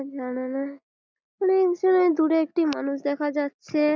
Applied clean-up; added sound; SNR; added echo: none; none; none; none.